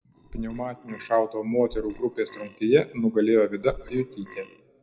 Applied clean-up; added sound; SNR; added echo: none; Burping, eructation; 18 dB; reverberation time 1.3 s.